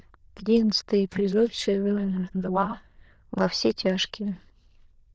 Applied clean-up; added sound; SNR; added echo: neural diffusion model UNIVERSE++.